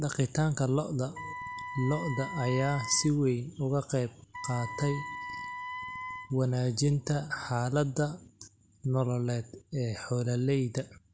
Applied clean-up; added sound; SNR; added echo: none; Wind instrument, woodwind instrument; 10 dB; none.